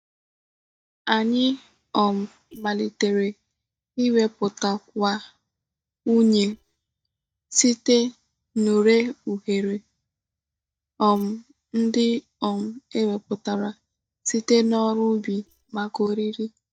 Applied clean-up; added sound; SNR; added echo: neural mask model DeepFilterNet 3.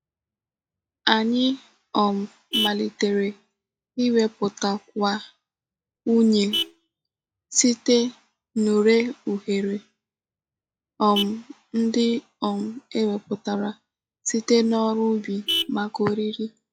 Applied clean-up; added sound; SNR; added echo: classical method log-MMSE.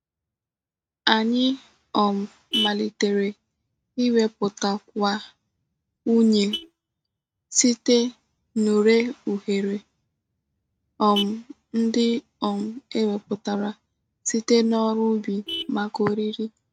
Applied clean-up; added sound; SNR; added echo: neural mask model RNNoise.